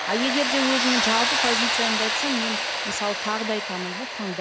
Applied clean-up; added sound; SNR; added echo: none; Tools; -2 dB; none.